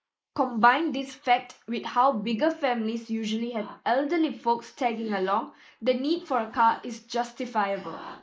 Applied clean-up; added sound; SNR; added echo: neural mask model Resemble Enhance denoiser.